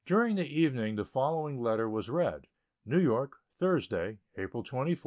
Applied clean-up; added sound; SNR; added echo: none; none; none; none.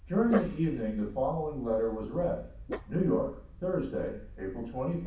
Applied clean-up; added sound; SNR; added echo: none; Dog; 10 dB; reverberation time 0.6 s.